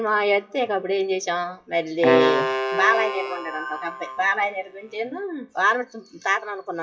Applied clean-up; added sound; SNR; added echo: classical method WPE with log-MMSE.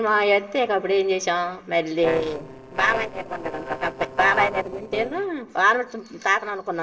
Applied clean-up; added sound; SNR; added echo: neural separator model SepFormer DNS4.